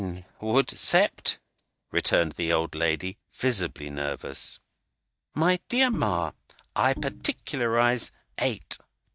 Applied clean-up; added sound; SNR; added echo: neural mask model DeepFilterNet 3.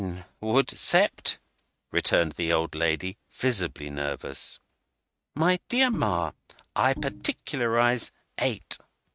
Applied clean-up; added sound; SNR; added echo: neural mask model RNNoise.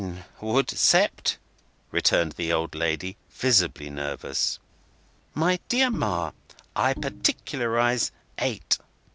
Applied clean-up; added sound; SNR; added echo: none; Bowed string instrument; 13 dB; none.